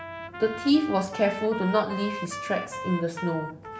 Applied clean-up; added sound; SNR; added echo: none; Trumpet; 9 dB; none.